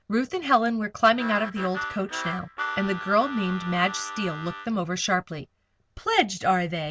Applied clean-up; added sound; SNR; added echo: none; Harmonica; 9 dB; none.